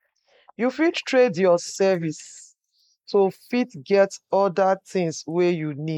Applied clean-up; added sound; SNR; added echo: neural mask model Resemble Enhance denoiser.